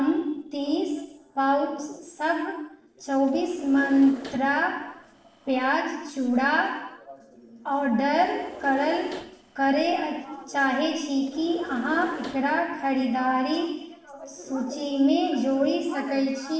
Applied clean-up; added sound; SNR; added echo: neural separator model SepFormer DNS4.